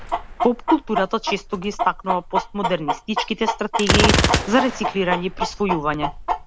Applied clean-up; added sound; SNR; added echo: none; Gunshot, gunfire + Chicken, rooster; 0 dB; none.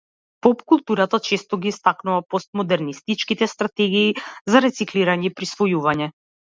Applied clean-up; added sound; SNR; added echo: none; none; none; none.